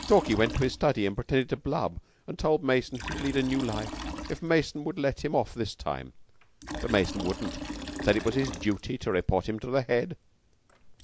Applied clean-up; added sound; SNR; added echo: none; Liquid; 12 dB; none.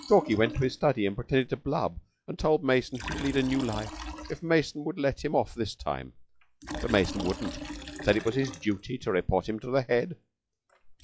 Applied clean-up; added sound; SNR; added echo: classical method log-MMSE.